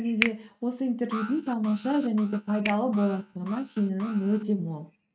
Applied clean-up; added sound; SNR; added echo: neural mask model RNNoise.